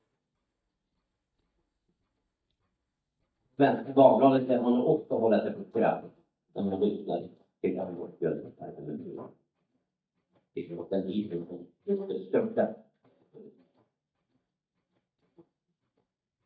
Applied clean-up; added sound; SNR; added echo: neural mask model DeepFilterNet 3.